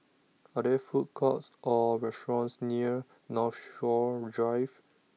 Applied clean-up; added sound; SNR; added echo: none; none; none; none.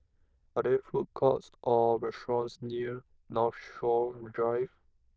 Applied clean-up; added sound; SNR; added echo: neural diffusion model UNIVERSE++.